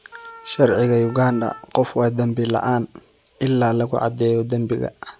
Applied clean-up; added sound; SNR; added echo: none; Wind instrument, woodwind instrument; 20 dB; none.